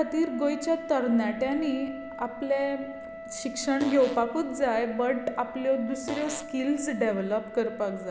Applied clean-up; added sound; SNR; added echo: none; Fart + Wind instrument, woodwind instrument; 13 dB; none.